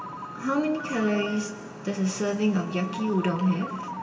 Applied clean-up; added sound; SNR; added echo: none; Ringtone; 12 dB; reverberation time 2.6 s.